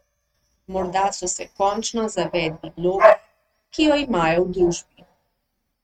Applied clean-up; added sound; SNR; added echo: neural mask model RNNoise.